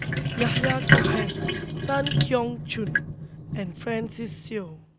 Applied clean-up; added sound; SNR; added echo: none; Sink (filling or washing); -4 dB; none.